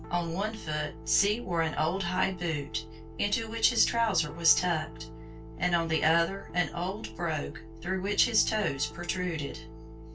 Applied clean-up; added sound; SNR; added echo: none; Piano; 13 dB; reverberation time 0.2 s.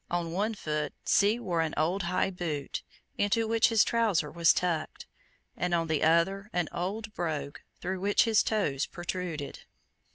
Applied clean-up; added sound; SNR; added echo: none; none; none; none.